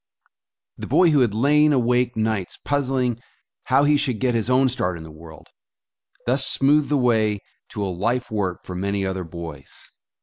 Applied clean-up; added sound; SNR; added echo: none; none; none; none.